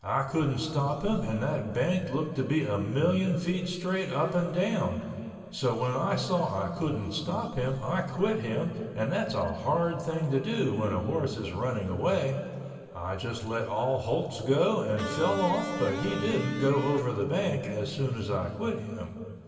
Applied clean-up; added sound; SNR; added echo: none; Electric guitar; 8 dB; reverberation time 2.5 s.